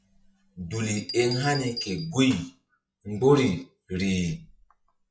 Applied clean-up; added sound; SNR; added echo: classical method log-MMSE.